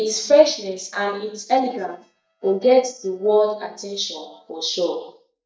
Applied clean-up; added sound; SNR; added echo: neural mask model DeepFilterNet 3.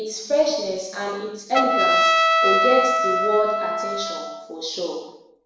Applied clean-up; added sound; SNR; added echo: none; Trumpet; -2 dB; reverberation time 0.9 s.